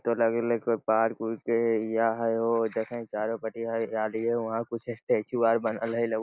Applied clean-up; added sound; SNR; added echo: none; none; none; none.